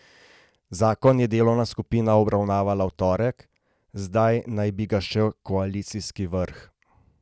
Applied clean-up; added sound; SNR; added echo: none; none; none; none.